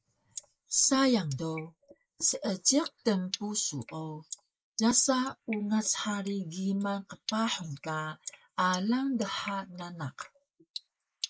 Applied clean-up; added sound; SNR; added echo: neural mask model Resemble Enhance denoiser.